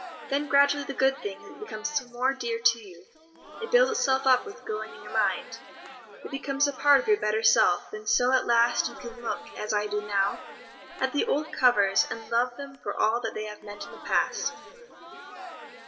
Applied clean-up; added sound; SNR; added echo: none; Crowd; 16 dB; reverberation time 0.7 s.